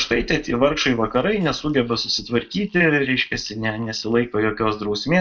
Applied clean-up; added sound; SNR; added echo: neural mask model DeepFilterNet 3.